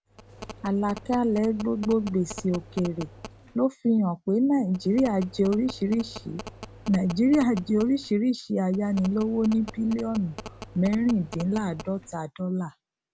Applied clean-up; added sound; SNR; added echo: none; Telephone; 16 dB; none.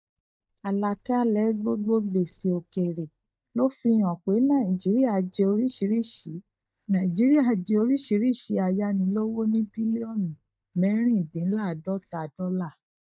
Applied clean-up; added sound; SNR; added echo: neural mask model DeepFilterNet 3.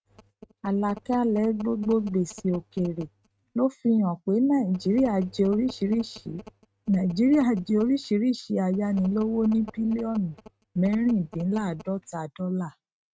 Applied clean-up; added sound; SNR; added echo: neural mask model RNNoise.